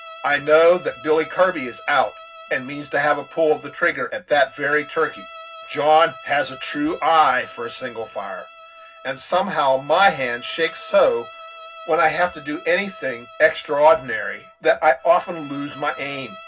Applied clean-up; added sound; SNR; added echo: none; Bowed string instrument; 20 dB; reverberation time 0.4 s.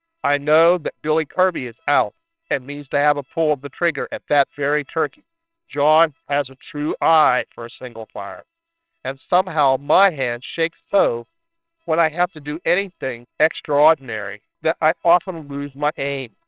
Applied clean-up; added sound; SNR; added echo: neural separator model SepFormer WHAMR!.